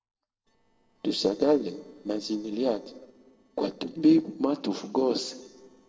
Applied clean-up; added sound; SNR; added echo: neural separator model SepFormer DNS4.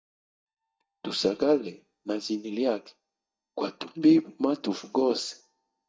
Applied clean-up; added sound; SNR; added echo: neural mask model DeepFilterNet 3.